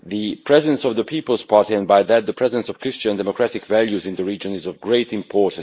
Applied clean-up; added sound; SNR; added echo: neural mask model Resemble Enhance denoiser.